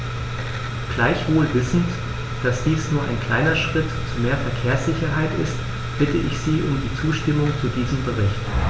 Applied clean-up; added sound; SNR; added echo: none; none; none; none.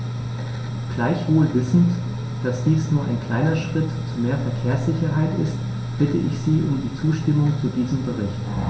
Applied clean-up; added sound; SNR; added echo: none; none; none; reverberation time 0.3 s.